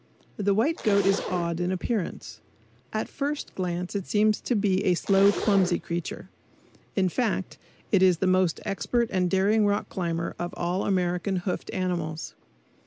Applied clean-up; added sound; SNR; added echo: none; Zipper (clothing); 11 dB; none.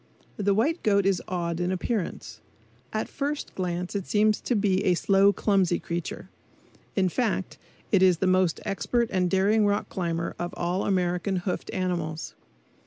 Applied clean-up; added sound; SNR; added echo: none; none; none; none.